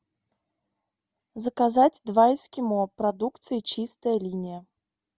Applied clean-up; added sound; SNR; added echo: none; none; none; none.